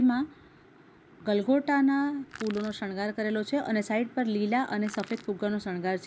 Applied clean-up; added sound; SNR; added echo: none; Crushing; 19 dB; none.